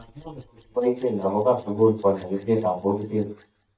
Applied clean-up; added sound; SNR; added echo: neural mask model DeepFilterNet 3.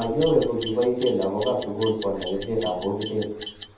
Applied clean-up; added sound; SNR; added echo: none; Clock; 14 dB; reverberation time 0.8 s.